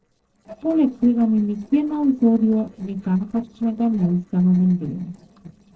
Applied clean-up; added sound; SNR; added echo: neural separator model SepFormer DNS4.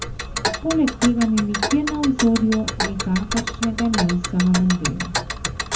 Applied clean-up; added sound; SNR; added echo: none; Tick; 5 dB; reverberation time 0.3 s.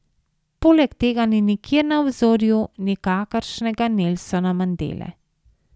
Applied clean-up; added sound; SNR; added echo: none; none; none; none.